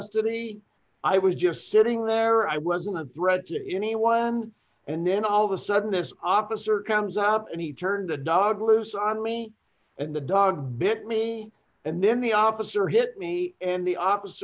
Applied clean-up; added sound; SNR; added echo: none; none; none; none.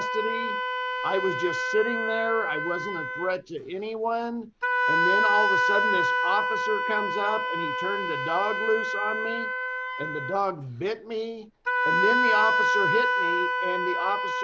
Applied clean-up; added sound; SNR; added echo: none; Wind instrument, woodwind instrument; -3 dB; none.